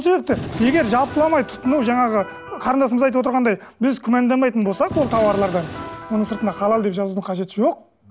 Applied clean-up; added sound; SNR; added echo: none; Gunshot, gunfire + Electric guitar; 13 dB; none.